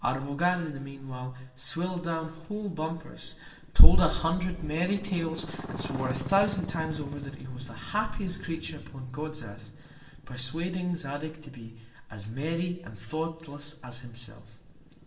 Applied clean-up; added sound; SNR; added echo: none; Motorcycle; 17 dB; reverberation time 0.7 s.